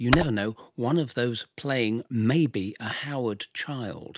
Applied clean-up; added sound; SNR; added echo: none; Computer keyboard; 3 dB; none.